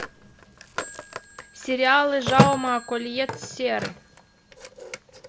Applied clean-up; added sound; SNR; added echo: none; Telephone; 4 dB; none.